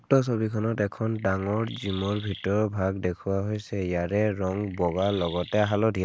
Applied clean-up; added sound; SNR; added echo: none; Chirp, tweet; 18 dB; none.